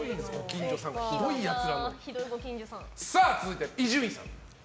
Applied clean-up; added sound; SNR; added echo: none; none; none; none.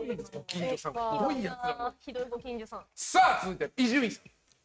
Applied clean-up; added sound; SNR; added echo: neural mask model RNNoise.